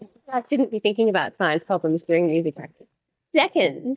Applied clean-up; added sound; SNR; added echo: neural mask model DeepFilterNet 3.